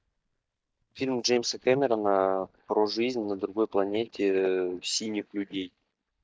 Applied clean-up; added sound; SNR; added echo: neural mask model DeepFilterNet 3.